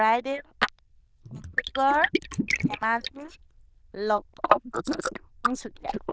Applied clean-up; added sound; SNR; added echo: neural diffusion model UNIVERSE++.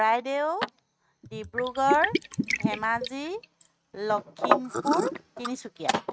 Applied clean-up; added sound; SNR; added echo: neural mask model RNNoise.